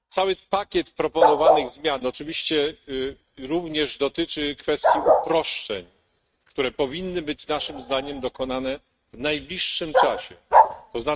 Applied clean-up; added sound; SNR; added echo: neural mask model RNNoise.